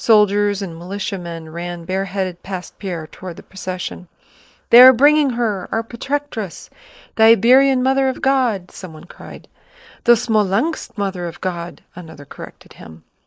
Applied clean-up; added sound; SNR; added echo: neural mask model Resemble Enhance denoiser.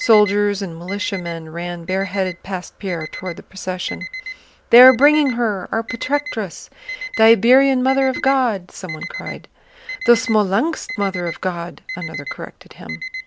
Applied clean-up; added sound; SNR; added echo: none; Alarm; 13 dB; none.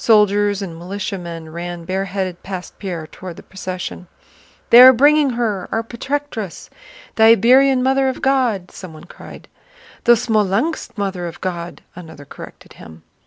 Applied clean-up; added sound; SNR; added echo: none; none; none; none.